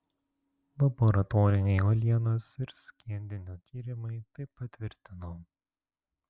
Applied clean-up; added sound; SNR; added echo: none; none; none; none.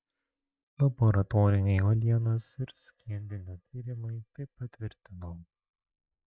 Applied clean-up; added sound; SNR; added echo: neural mask model DeepFilterNet 3.